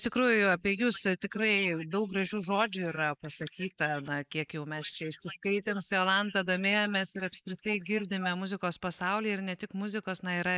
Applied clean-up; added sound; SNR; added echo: neural mask model Resemble Enhance denoiser.